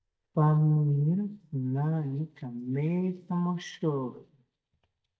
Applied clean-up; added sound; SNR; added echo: neural mask model DeepFilterNet 3.